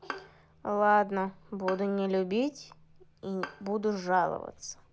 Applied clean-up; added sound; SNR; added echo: none; Bowed string instrument; 17 dB; none.